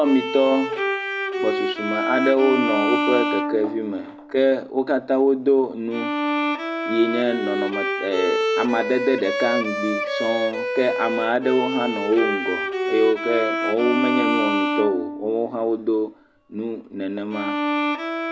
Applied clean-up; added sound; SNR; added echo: none; Bowed string instrument; 2 dB; none.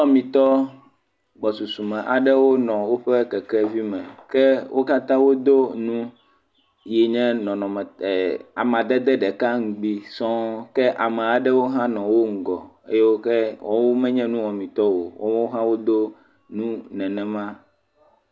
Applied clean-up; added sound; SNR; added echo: none; none; none; none.